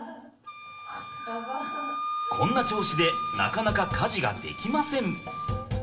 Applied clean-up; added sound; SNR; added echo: none; Wind instrument, woodwind instrument; 5 dB; reverberation time 0.7 s.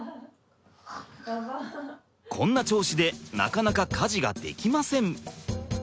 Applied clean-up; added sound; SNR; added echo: none; none; none; none.